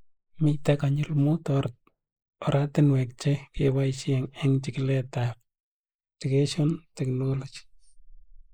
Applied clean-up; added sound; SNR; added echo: neural mask model Resemble Enhance denoiser.